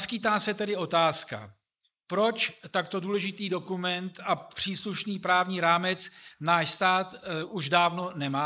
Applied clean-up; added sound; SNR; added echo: neural mask model Resemble Enhance denoiser.